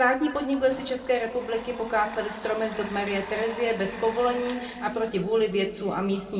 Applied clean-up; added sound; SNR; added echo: none; Domestic sounds, home sounds; 16 dB; reverberation time 1.8 s.